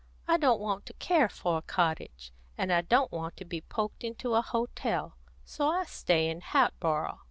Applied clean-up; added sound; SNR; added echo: none; none; none; none.